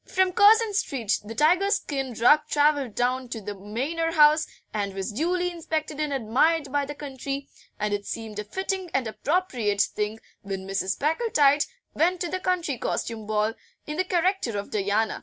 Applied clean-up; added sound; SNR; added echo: none; none; none; none.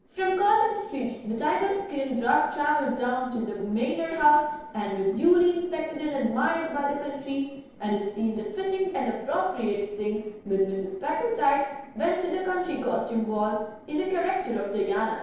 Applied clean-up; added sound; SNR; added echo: neural separator model SepFormer DNS4.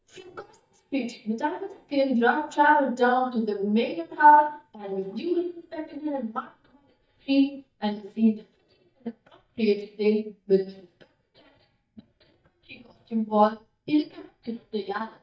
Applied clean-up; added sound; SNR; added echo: neural mask model DeepFilterNet 3.